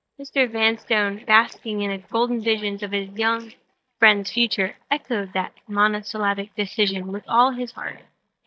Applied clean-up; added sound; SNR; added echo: neural mask model DeepFilterNet 3.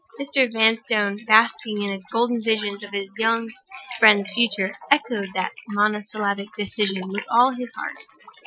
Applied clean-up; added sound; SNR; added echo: classical method Wiener filter.